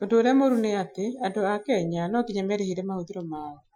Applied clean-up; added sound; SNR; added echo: classical method Wiener filter.